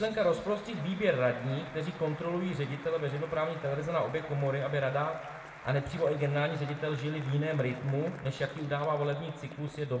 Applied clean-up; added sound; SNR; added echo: none; Applause; 17 dB; reverberation time 1.8 s.